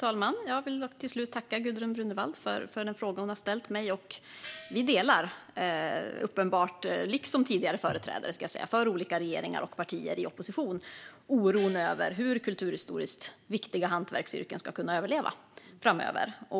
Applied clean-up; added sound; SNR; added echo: none; Gong; 19 dB; none.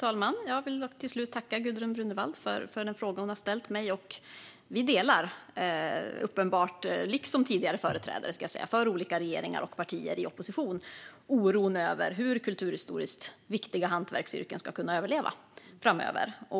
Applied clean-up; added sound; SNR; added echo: none; none; none; none.